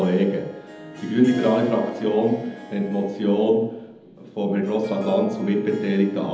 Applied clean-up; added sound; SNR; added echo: none; Harp; 18 dB; reverberation time 0.8 s.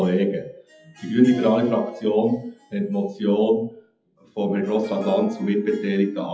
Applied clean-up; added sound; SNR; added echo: classical method WPE with log-MMSE.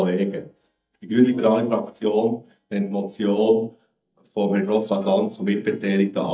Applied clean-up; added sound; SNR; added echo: neural mask model DeepFilterNet 3.